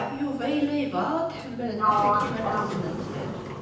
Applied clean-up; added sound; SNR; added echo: none; Sliding door; 0 dB; reverberation time 0.9 s.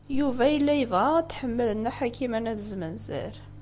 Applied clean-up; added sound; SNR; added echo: none; none; none; none.